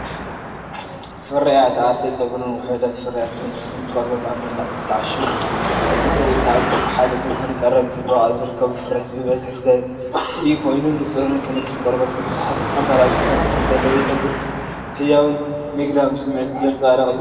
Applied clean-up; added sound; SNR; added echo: none; Car passing by / Traffic noise, roadway noise / Engine; 5 dB; reverberation time 1.8 s.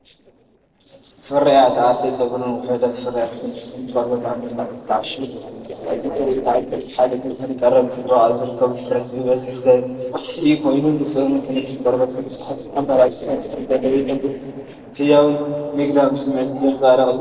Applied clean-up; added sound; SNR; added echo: neural separator model SepFormer DNS4.